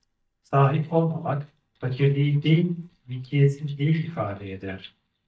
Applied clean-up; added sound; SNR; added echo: neural mask model DeepFilterNet 3.